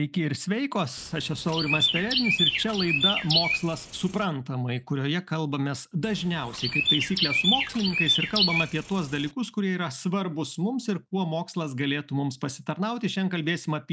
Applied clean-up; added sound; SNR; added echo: none; Chirp, tweet; -1 dB; none.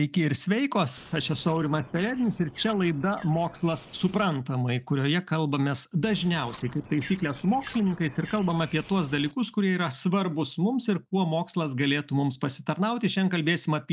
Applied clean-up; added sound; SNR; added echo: neural separator model SepFormer DNS4.